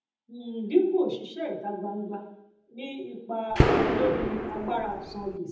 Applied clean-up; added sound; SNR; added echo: none; Gunshot, gunfire; -4 dB; reverberation time 0.8 s.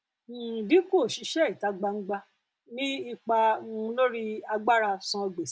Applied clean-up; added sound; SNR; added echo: none; none; none; none.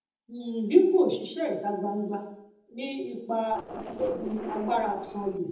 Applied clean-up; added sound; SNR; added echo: neural separator model SepFormer DNS4.